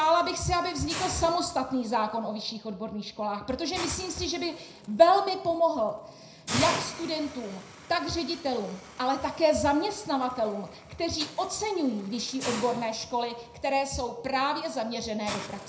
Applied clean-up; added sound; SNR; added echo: none; Hiss; 13 dB; reverberation time 0.5 s.